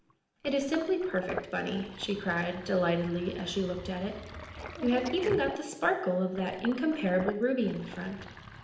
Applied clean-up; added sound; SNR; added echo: none; Sink (filling or washing); 12 dB; reverberation time 0.8 s.